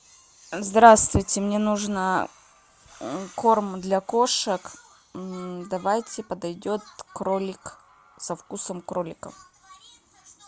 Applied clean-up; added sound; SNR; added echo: none; none; none; none.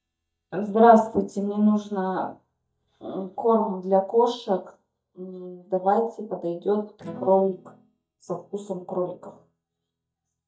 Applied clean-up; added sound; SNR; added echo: neural mask model DeepFilterNet 3.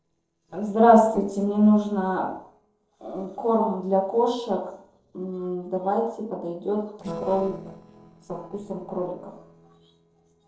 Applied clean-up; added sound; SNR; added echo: neural separator model SepFormer DNS4.